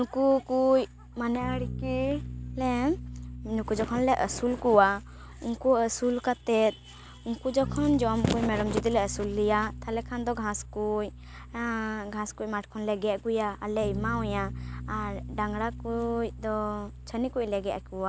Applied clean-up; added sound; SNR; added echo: none; Bass guitar; 11 dB; none.